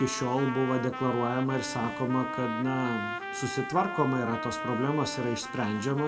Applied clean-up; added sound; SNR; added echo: none; Trumpet; 7 dB; reverberation time 1.1 s.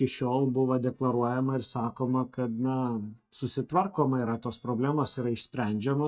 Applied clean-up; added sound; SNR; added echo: neural mask model DeepFilterNet 3.